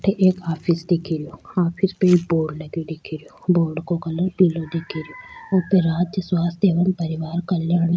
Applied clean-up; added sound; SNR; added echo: none; none; none; none.